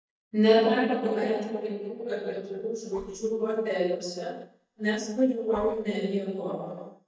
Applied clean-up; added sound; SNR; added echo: neural mask model DeepFilterNet 3.